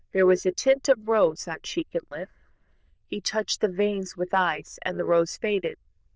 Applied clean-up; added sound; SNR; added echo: neural diffusion model UNIVERSE++.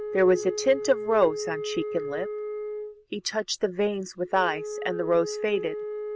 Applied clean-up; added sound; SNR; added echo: none; Wind instrument, woodwind instrument; 7 dB; none.